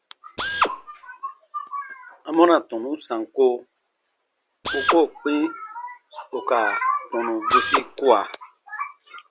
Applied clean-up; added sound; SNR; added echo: none; Drill; 2 dB; none.